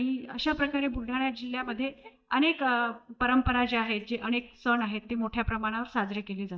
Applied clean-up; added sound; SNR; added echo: neural mask model DeepFilterNet 3.